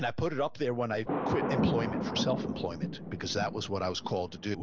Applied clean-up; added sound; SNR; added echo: none; Thunder; 2 dB; none.